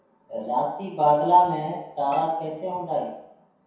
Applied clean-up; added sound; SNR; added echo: none; Bowed string instrument; 16 dB; reverberation time 0.7 s.